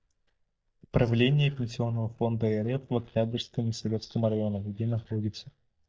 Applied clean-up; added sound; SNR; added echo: neural mask model DeepFilterNet 3.